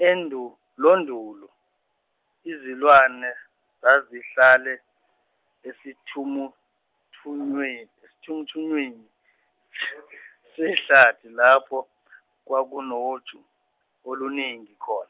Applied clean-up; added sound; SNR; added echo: none; none; none; none.